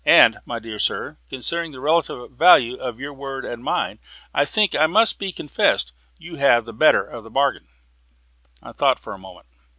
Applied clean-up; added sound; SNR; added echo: none; none; none; none.